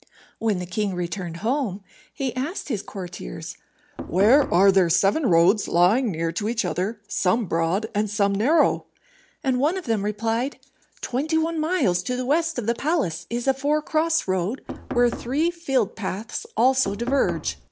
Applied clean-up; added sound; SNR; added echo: none; Knock; 10 dB; none.